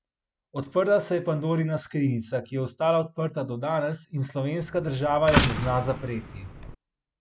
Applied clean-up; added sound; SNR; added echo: none; Slam; 2 dB; none.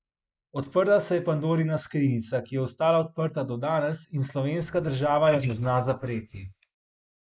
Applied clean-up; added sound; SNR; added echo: neural mask model Resemble Enhance denoiser.